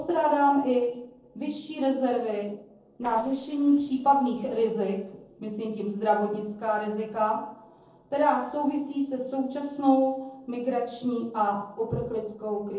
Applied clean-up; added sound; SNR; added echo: neural separator model SepFormer DNS4.